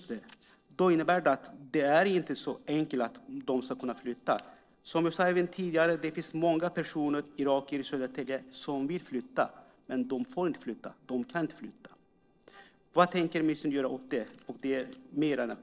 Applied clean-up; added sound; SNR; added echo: neural separator model SepFormer DNS4.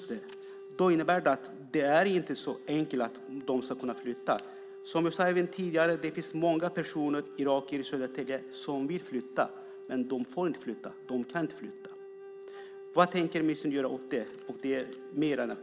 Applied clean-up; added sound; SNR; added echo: none; Wind instrument, woodwind instrument; 15 dB; none.